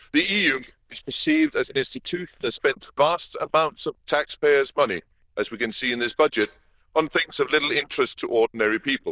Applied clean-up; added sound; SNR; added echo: neural diffusion model UNIVERSE++.